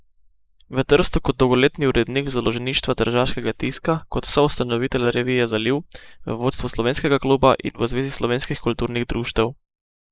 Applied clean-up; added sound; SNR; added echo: neural mask model Resemble Enhance denoiser.